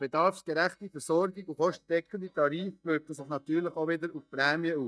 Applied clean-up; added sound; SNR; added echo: neural mask model DeepFilterNet 3.